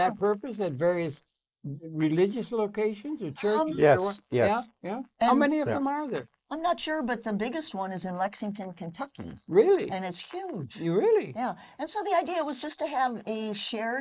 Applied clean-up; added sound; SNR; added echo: neural mask model Resemble Enhance denoiser.